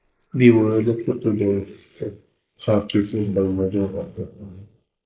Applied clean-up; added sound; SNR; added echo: neural mask model Resemble Enhance denoiser.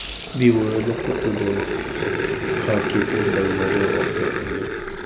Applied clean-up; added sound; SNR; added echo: none; Growling; 0 dB; none.